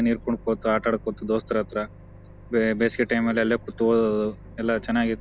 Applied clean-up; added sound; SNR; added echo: none; Microwave oven; 20 dB; none.